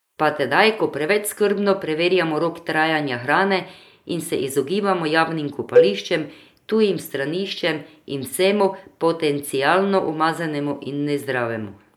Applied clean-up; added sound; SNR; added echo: neural mask model Resemble Enhance denoiser.